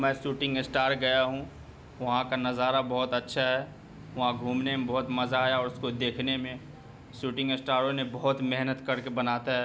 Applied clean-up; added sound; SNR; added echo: none; none; none; none.